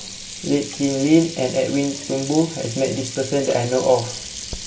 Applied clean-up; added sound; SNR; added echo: none; Sink (filling or washing); 11 dB; reverberation time 0.2 s.